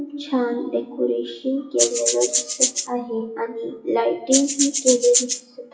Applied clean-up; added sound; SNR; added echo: classical method WPE with log-MMSE.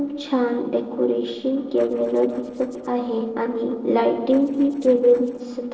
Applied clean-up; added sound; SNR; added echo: neural separator model SepFormer DNS4.